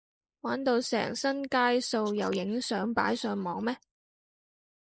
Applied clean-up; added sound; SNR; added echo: neural mask model Resemble Enhance denoiser.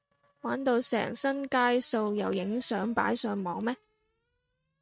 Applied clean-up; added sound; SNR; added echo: neural mask model RNNoise.